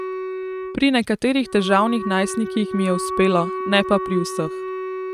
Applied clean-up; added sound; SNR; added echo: neural mask model RNNoise.